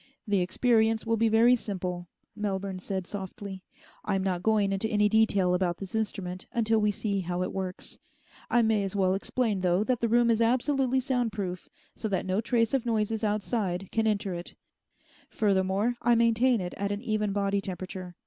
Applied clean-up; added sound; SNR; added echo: none; none; none; none.